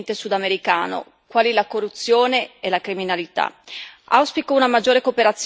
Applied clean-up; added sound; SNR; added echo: none; none; none; none.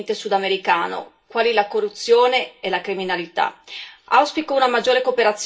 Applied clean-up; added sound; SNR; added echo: none; none; none; reverberation time 0.2 s.